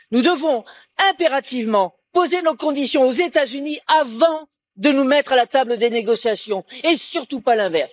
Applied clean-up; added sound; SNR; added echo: neural mask model Resemble Enhance denoiser.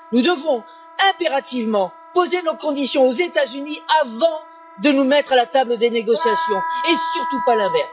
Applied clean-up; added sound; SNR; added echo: classical method log-MMSE.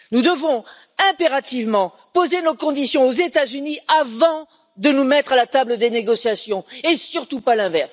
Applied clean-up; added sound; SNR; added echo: none; none; none; none.